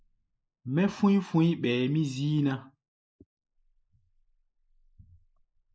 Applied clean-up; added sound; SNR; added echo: neural mask model Resemble Enhance denoiser.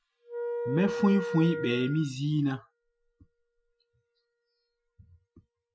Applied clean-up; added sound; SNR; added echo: classical method Wiener filter.